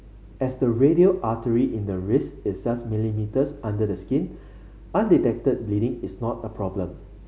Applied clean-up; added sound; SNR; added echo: none; none; none; none.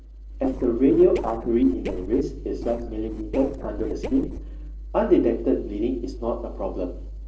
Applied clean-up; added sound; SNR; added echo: neural separator model SepFormer DNS4.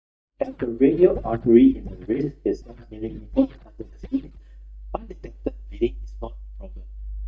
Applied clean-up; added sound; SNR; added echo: neural mask model DeepFilterNet 3.